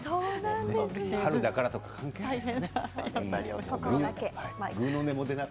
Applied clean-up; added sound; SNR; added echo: none; none; none; none.